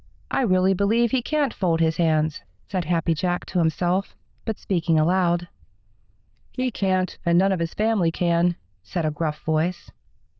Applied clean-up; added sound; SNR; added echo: neural diffusion model UNIVERSE++.